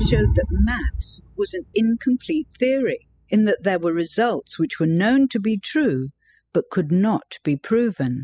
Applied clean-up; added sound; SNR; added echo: classical method spectral subtraction.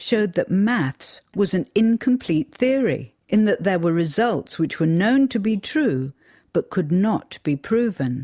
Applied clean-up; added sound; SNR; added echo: none; none; none; none.